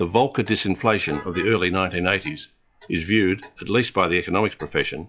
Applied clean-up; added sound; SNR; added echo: classical method log-MMSE.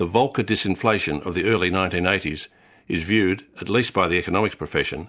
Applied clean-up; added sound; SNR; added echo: none; none; none; none.